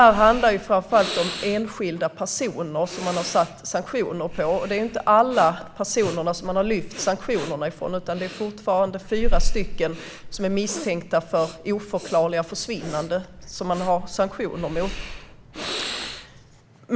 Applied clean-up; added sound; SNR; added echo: none; Breathing; 6 dB; none.